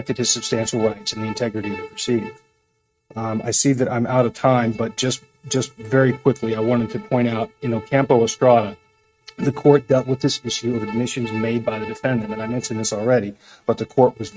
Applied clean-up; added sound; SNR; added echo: neural mask model RNNoise.